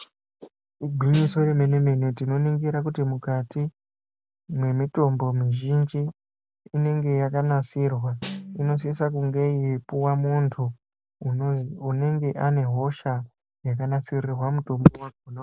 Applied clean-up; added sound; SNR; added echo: none; Snare drum; 16 dB; none.